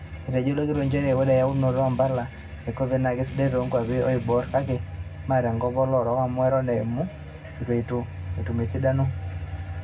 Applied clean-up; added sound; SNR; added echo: none; Strum; 12 dB; reverberation time 0.3 s.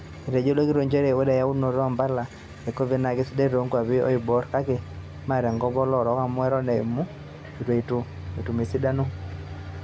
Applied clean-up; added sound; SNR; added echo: none; none; none; none.